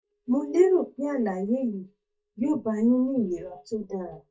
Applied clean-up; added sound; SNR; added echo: neural mask model DeepFilterNet 3.